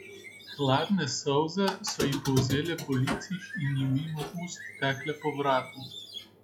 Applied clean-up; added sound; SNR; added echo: classical method log-MMSE.